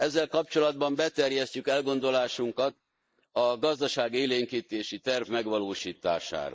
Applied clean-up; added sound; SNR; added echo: neural mask model Resemble Enhance denoiser.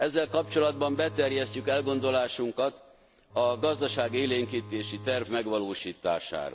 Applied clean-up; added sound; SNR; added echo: none; Bowed string instrument; 14 dB; none.